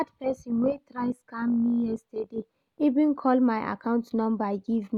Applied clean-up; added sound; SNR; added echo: none; none; none; none.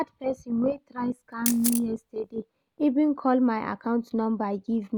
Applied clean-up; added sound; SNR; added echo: none; Camera; 7 dB; none.